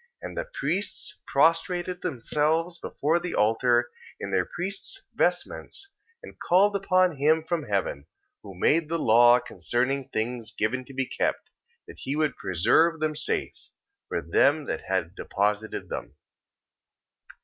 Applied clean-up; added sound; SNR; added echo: none; none; none; none.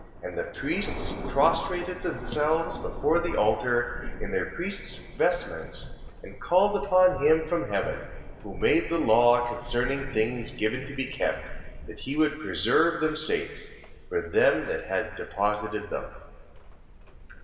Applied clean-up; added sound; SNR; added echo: none; Thunder; 11 dB; reverberation time 2.3 s.